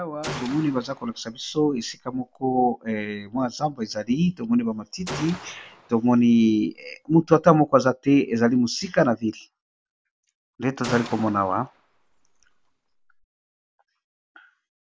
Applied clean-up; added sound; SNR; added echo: none; Gunshot, gunfire; 16 dB; none.